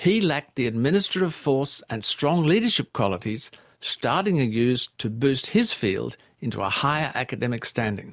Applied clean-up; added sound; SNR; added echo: none; none; none; none.